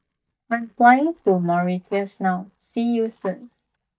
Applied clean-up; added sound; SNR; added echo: neural mask model DeepFilterNet 3.